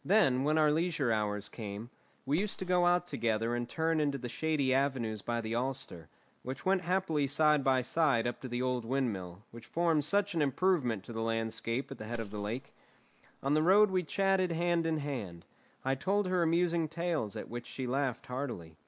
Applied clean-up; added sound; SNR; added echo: none; Gunshot, gunfire; 18 dB; none.